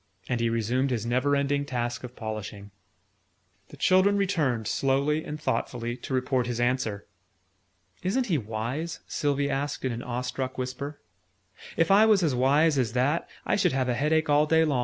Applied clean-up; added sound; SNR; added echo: none; none; none; none.